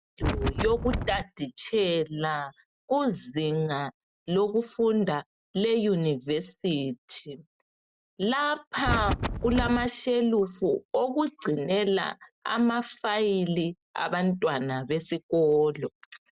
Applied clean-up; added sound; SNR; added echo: none; Wind; 2 dB; none.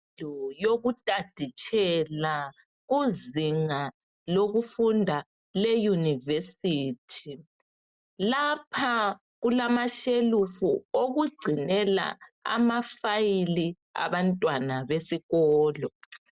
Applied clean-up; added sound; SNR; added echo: none; none; none; none.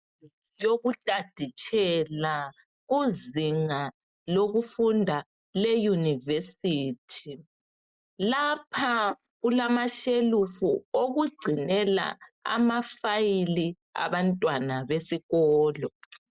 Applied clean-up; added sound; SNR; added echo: neural mask model Resemble Enhance denoiser.